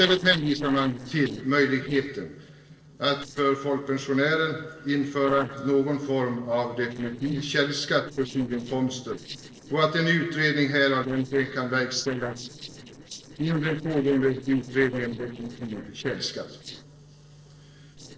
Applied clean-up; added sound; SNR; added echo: neural separator model SepFormer DNS4.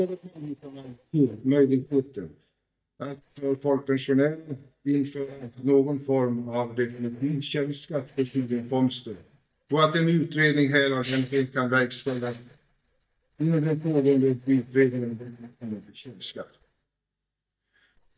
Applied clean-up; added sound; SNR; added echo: neural mask model DeepFilterNet 3.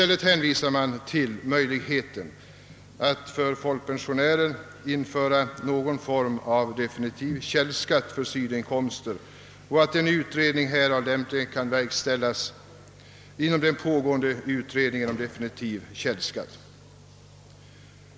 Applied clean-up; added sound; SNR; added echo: none; none; none; none.